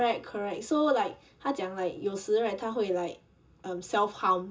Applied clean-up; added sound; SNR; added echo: none; none; none; reverberation time 0.2 s.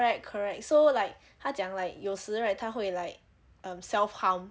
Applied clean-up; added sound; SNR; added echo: none; none; none; none.